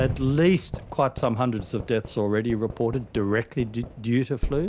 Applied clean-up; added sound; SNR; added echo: none; Fireworks; 10 dB; none.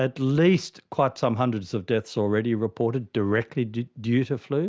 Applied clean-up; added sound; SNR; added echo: none; none; none; none.